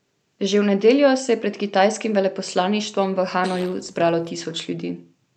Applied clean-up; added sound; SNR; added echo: none; Fart; 19 dB; none.